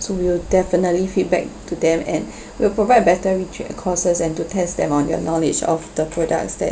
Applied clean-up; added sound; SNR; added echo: none; none; none; none.